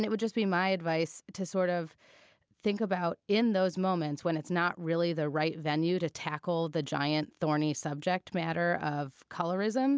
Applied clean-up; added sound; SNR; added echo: none; none; none; none.